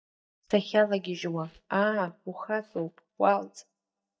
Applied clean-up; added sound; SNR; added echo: neural mask model DeepFilterNet 3.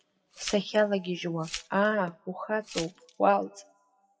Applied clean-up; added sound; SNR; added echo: classical method WPE with log-MMSE.